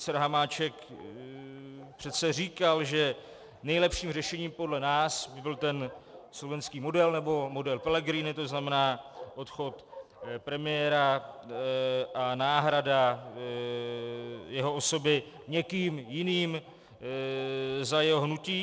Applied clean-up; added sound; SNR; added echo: none; Bark; 20 dB; none.